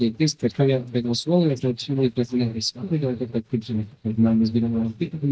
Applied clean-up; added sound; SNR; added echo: neural mask model DeepFilterNet 3.